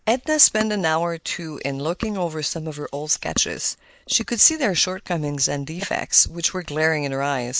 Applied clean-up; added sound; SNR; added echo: neural mask model Resemble Enhance denoiser.